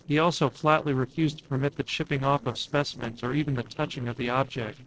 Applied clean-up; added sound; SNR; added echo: neural separator model SepFormer DNS4.